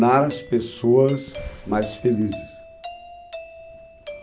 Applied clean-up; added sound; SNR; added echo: none; Doorbell; 16 dB; none.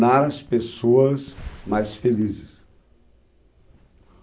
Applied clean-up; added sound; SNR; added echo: none; none; none; none.